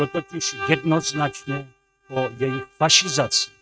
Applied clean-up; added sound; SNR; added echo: neural mask model RNNoise.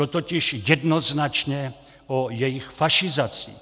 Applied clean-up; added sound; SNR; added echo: none; none; none; none.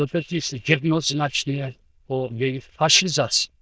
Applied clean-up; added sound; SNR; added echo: neural diffusion model UNIVERSE++.